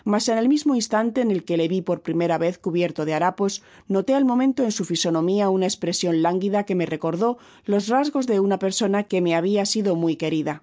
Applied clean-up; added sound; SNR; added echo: none; none; none; none.